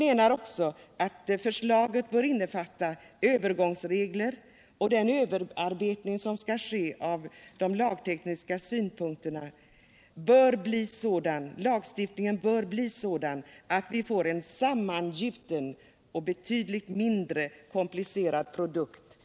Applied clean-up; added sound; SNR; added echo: none; none; none; none.